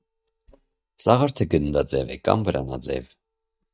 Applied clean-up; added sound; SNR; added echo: neural mask model DeepFilterNet 3.